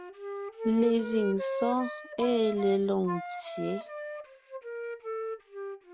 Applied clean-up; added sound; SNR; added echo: none; Wind instrument, woodwind instrument; 7 dB; none.